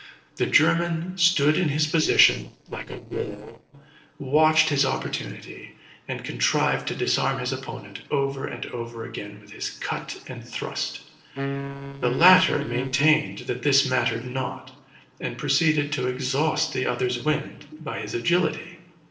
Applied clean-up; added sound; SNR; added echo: neural separator model SepFormer DNS4.